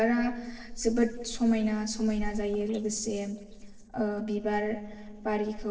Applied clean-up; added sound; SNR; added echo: neural separator model SepFormer DNS4.